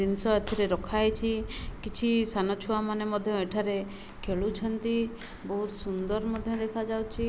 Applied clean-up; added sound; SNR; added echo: none; none; none; none.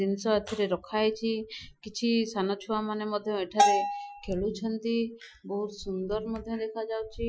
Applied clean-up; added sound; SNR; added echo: classical method Wiener filter.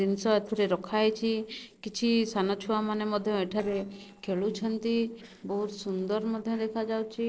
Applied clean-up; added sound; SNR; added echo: neural separator model SepFormer DNS4.